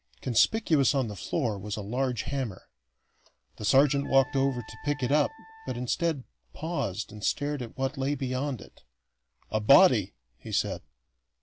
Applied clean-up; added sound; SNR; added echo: none; Wind instrument, woodwind instrument; 20 dB; none.